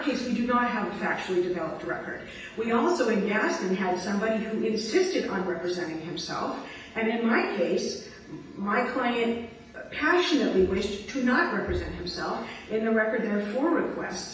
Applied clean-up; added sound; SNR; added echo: none; none; none; reverberation time 0.9 s.